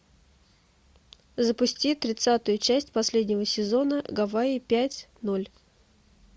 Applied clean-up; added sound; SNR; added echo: none; none; none; none.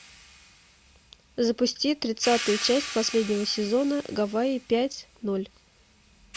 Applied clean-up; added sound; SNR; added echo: none; Hi-hat; 12 dB; none.